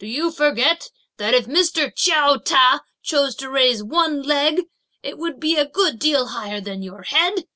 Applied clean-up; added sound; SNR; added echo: none; none; none; none.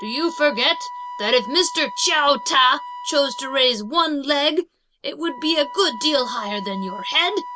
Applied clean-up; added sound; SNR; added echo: none; Wind instrument, woodwind instrument; 13 dB; none.